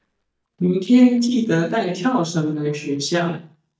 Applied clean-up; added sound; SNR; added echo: neural mask model DeepFilterNet 3.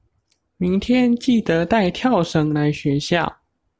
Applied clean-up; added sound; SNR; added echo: none; none; none; none.